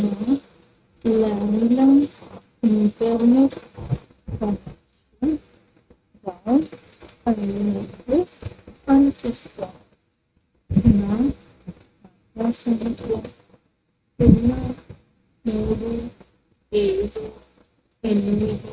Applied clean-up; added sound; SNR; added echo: neural mask model RNNoise.